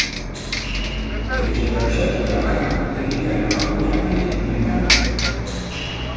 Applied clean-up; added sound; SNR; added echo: none; Bus; -2 dB; reverberation time 2.2 s.